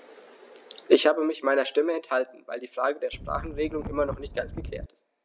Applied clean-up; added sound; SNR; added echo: none; Wind; 10 dB; none.